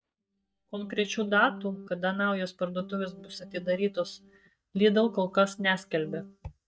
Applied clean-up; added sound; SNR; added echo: neural mask model DeepFilterNet 3.